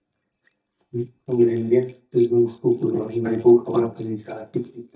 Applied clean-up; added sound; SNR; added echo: neural mask model DeepFilterNet 3.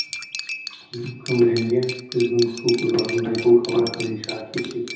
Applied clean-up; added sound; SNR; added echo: none; Cutlery, silverware; 11 dB; reverberation time 0.9 s.